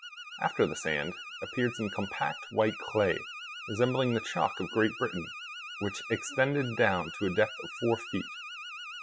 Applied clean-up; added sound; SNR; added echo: classical method Wiener filter.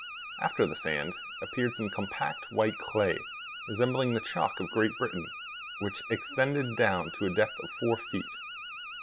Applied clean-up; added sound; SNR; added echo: none; Alarm; 10 dB; none.